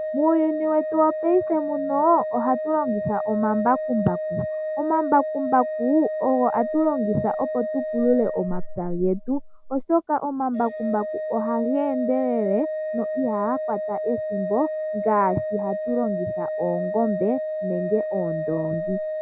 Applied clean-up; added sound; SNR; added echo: none; Organ; 4 dB; none.